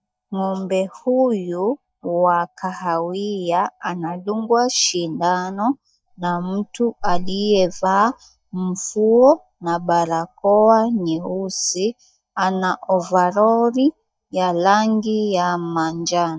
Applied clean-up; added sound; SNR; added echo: neural mask model DeepFilterNet 3.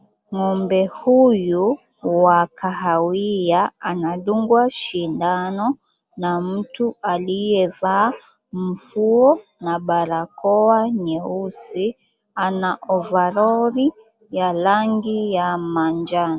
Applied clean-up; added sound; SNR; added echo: none; none; none; none.